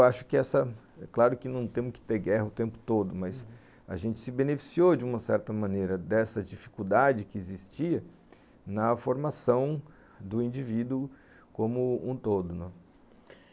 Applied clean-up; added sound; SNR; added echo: none; none; none; none.